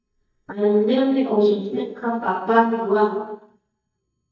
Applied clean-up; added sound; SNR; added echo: neural mask model DeepFilterNet 3.